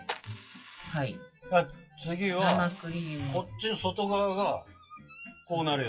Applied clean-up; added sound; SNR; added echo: classical method WPE with log-MMSE.